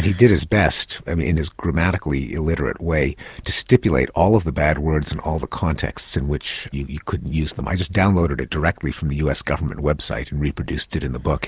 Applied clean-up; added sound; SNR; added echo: none; none; none; none.